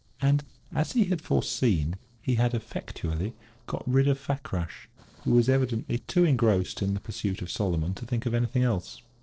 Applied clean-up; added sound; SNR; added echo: neural separator model SepFormer DNS4.